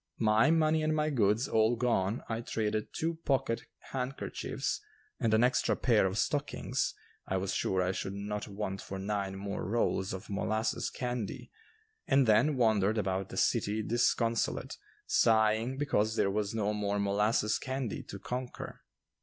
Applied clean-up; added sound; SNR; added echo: none; none; none; none.